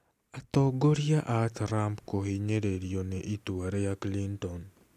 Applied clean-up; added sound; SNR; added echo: none; none; none; none.